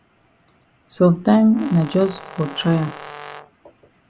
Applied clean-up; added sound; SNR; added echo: none; Brass instrument; 16 dB; none.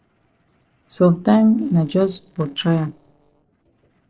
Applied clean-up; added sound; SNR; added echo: neural separator model SepFormer DNS4.